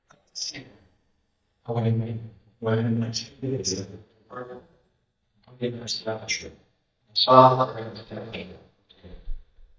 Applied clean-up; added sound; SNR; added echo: neural mask model DeepFilterNet 3.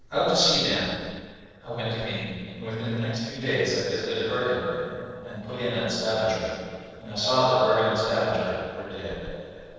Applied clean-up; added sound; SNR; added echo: neural separator model SepFormer DNS4.